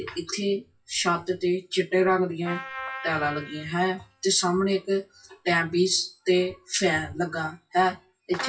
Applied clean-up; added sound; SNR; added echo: classical method WPE with log-MMSE.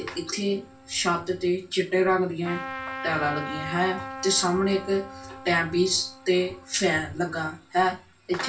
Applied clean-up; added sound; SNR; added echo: none; Trumpet; 13 dB; reverberation time 0.3 s.